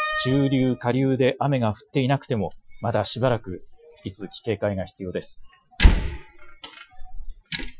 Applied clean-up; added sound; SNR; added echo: classical method Wiener filter.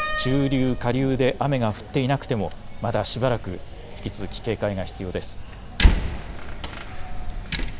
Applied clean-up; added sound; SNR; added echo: none; Slam; 1 dB; none.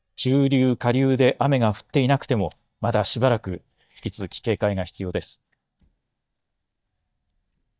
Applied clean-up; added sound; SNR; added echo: neural mask model DeepFilterNet 3.